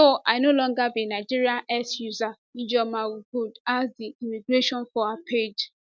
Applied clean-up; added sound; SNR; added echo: none; none; none; none.